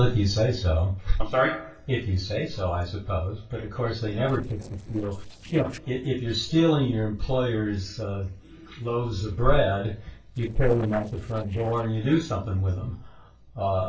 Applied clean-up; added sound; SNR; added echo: neural separator model SepFormer DNS4.